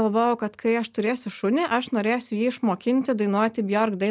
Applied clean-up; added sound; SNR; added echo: none; none; none; none.